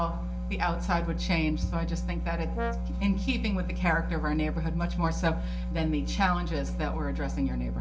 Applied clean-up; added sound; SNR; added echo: none; Brass instrument; 13 dB; reverberation time 0.2 s.